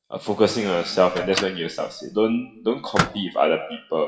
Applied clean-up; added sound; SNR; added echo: classical method WPE with log-MMSE.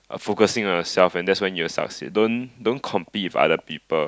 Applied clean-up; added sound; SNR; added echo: none; none; none; none.